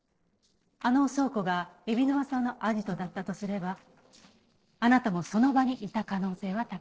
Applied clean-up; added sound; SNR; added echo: neural separator model SepFormer DNS4.